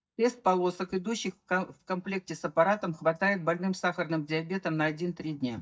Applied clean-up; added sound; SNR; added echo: neural mask model DeepFilterNet 3.